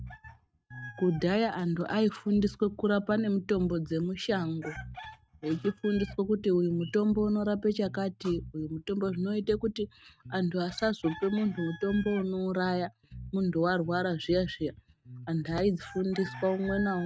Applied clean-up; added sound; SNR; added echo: neural mask model RNNoise.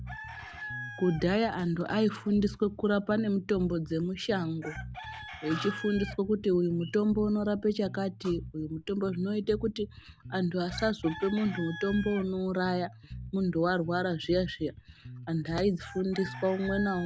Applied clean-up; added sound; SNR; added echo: none; Bass guitar + Chicken, rooster; 13 dB; none.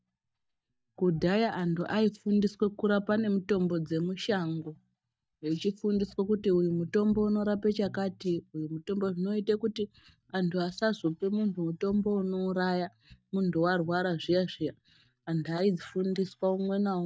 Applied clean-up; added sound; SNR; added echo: neural mask model DeepFilterNet 3.